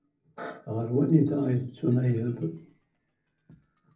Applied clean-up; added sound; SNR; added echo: neural separator model SepFormer DNS4.